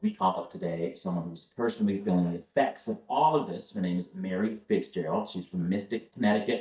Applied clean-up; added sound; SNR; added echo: neural mask model DeepFilterNet 3.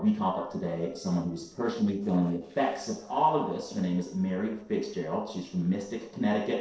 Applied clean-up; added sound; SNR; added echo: neural separator model SepFormer DNS4.